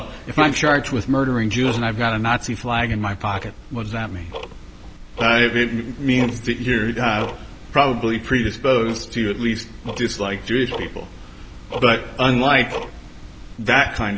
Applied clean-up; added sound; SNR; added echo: none; Tick-tock; 13 dB; none.